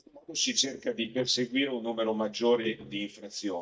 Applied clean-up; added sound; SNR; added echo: neural mask model DeepFilterNet 3.